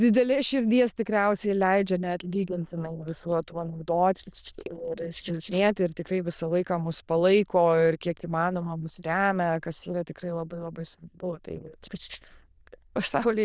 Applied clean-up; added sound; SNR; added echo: neural diffusion model UNIVERSE++.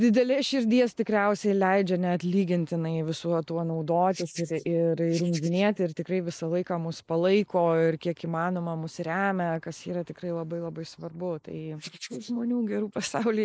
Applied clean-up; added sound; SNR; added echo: neural mask model Resemble Enhance denoiser.